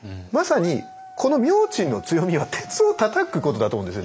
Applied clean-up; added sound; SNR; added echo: none; Dog; 20 dB; none.